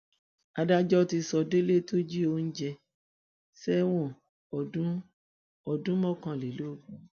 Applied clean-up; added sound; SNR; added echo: none; none; none; none.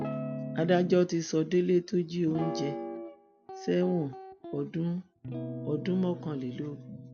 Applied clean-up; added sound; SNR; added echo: none; Guitar; 9 dB; none.